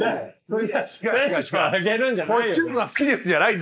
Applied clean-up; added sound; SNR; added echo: neural mask model Resemble Enhance denoiser.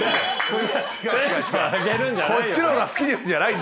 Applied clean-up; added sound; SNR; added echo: none; none; none; none.